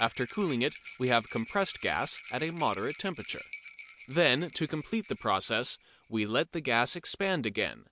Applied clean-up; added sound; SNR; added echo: none; Rattle; 17 dB; none.